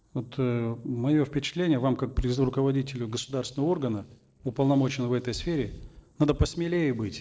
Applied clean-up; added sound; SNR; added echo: neural separator model SepFormer DNS4.